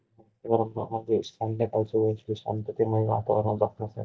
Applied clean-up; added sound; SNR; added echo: neural mask model DeepFilterNet 3.